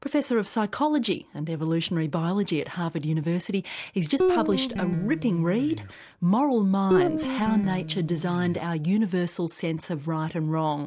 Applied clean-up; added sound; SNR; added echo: none; Guitar; 3 dB; none.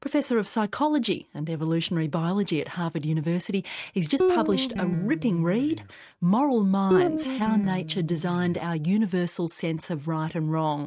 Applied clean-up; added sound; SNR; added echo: neural mask model RNNoise.